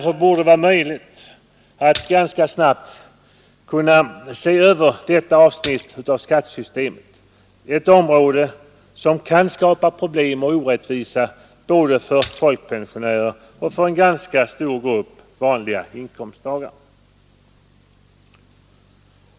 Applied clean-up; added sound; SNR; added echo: none; Splash, splatter; 11 dB; none.